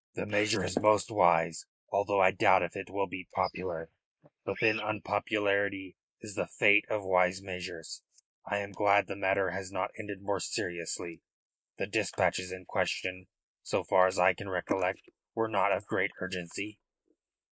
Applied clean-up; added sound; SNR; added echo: neural mask model Resemble Enhance denoiser.